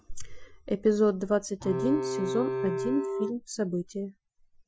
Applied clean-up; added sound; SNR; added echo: classical method Wiener filter.